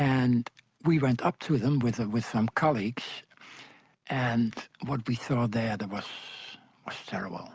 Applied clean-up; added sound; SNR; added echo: none; none; none; none.